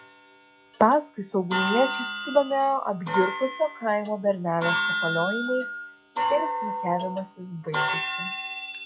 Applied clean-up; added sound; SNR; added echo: classical method log-MMSE.